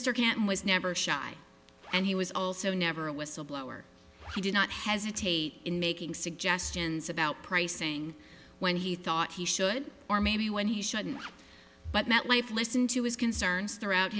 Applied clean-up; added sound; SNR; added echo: none; Zipper (clothing); 17 dB; none.